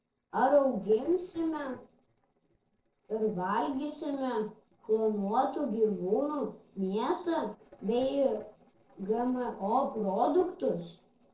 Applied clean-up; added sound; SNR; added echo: neural separator model SepFormer DNS4.